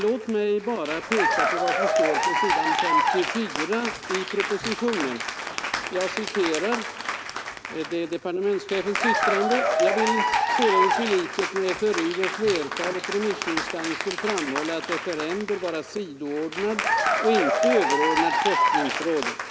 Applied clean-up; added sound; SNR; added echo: none; Applause / Cheering; -1 dB; none.